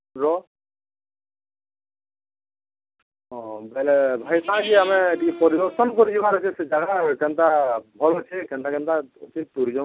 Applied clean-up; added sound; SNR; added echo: none; Livestock, farm animals, working animals; 13 dB; none.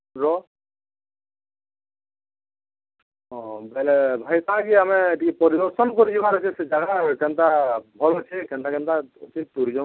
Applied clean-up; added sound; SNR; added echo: none; none; none; none.